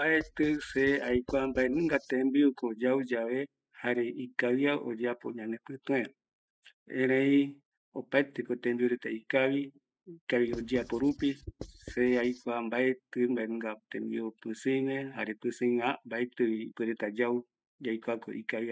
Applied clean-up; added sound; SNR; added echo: classical method spectral subtraction.